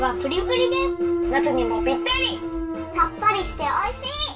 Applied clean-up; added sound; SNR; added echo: none; Thump, thud; 3 dB; reverberation time 0.2 s.